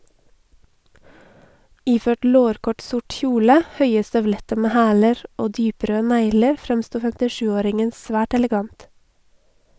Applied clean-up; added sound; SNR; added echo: none; none; none; none.